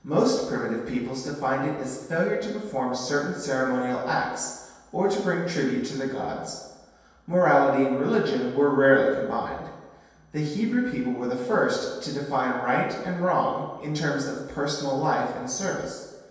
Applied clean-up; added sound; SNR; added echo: none; none; none; reverberation time 1.2 s.